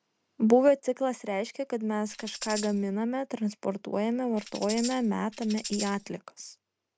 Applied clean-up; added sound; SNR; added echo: none; Tambourine; 11 dB; none.